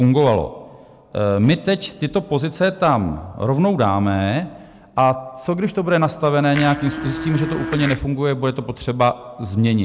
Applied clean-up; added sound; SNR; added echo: none; Domestic sounds, home sounds; 8 dB; none.